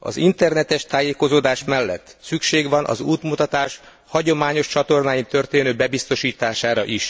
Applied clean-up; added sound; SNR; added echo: none; none; none; none.